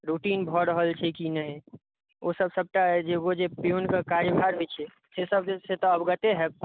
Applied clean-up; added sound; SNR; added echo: none; none; none; none.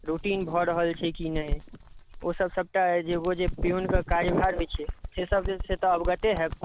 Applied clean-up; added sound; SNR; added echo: none; Bird; 7 dB; none.